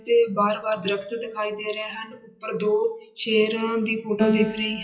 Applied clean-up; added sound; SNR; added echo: classical method WPE with log-MMSE.